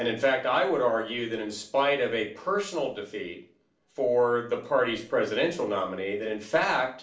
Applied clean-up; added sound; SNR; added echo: none; none; none; reverberation time 0.3 s.